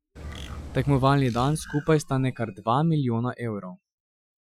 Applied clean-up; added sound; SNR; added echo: classical method Wiener filter.